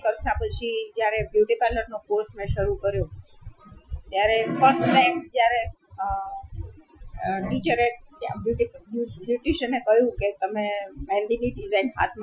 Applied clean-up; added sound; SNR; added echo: classical method Wiener filter.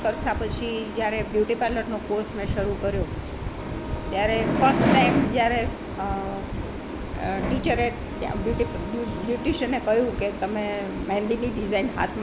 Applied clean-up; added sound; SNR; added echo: none; Wind instrument, woodwind instrument; 19 dB; none.